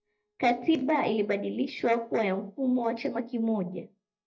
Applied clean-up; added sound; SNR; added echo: neural mask model DeepFilterNet 3.